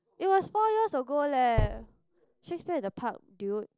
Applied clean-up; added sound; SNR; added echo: neural separator model SepFormer DNS4.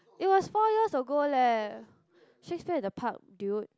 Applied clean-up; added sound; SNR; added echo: none; none; none; none.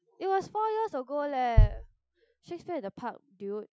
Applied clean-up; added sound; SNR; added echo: classical method Wiener filter.